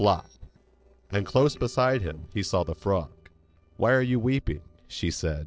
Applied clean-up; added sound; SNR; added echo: neural separator model SepFormer DNS4.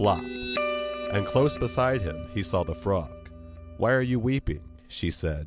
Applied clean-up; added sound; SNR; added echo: none; Guitar; 8 dB; none.